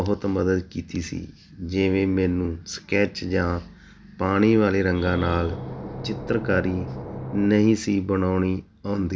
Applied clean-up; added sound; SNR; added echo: none; Engine / Boat, Water vehicle; 10 dB; none.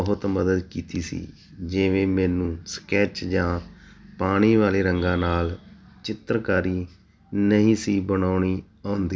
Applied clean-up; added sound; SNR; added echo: none; none; none; none.